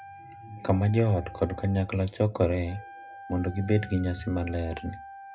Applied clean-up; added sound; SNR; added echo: none; Wind instrument, woodwind instrument; 18 dB; reverberation time 0.2 s.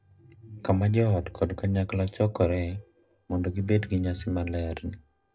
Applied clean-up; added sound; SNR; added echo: neural separator model SepFormer DNS4.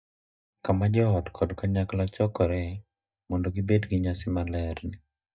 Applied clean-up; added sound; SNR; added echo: neural mask model DeepFilterNet 3.